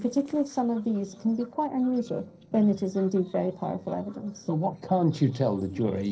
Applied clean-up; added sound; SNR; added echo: neural separator model SepFormer DNS4.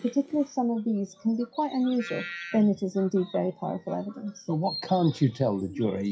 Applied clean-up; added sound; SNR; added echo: classical method WPE with log-MMSE.